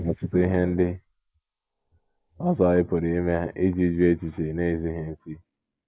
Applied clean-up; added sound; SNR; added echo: neural mask model Resemble Enhance denoiser.